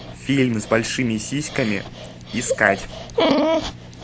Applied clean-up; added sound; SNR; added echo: none; Dog; 2 dB; none.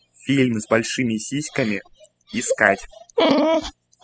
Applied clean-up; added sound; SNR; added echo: classical method spectral subtraction.